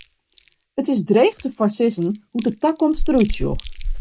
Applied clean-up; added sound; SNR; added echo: none; Chewing, mastication; 7 dB; none.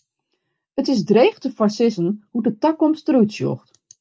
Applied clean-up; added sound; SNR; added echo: none; none; none; none.